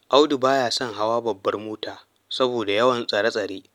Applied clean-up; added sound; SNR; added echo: none; none; none; none.